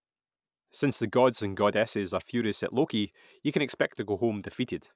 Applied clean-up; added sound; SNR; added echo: none; none; none; none.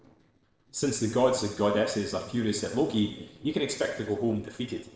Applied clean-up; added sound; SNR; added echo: neural separator model SepFormer DNS4.